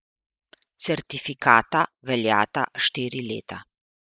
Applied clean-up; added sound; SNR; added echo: neural mask model Resemble Enhance denoiser.